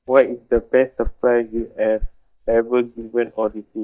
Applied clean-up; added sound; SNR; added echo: neural mask model DeepFilterNet 3.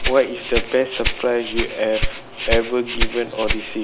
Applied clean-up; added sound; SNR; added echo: none; Rattle (instrument); 2 dB; none.